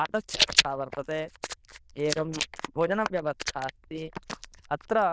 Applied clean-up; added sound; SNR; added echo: neural diffusion model UNIVERSE++.